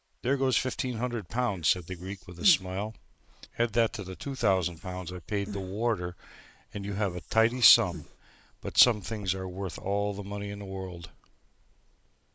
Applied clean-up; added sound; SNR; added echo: neural mask model Resemble Enhance denoiser.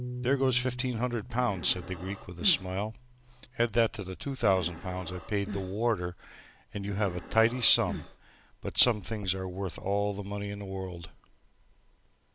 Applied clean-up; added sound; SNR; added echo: none; Piano + Breathing; 14 dB; none.